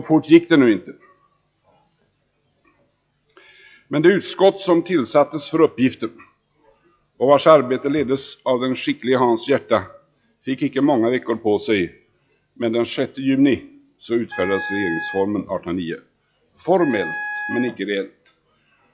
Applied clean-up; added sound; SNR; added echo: classical method log-MMSE.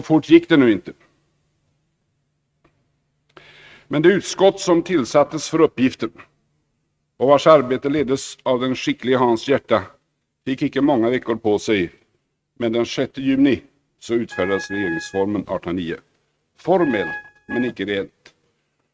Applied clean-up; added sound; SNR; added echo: neural mask model RNNoise.